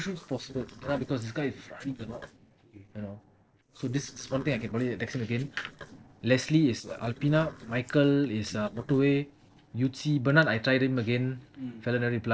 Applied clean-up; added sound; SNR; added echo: neural separator model SepFormer DNS4.